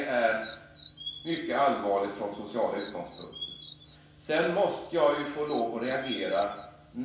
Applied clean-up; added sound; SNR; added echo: none; Chirp, tweet; 9 dB; reverberation time 0.7 s.